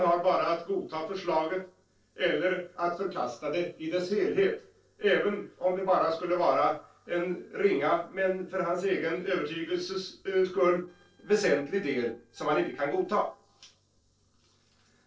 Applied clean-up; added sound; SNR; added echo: neural separator model SepFormer DNS4.